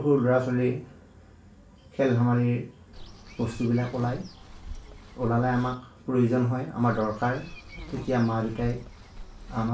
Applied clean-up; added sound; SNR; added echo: none; Walk, footsteps / Insect; 15 dB; reverberation time 0.3 s.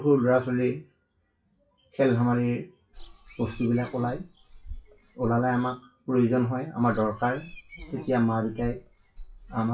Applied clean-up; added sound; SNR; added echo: classical method WPE with log-MMSE.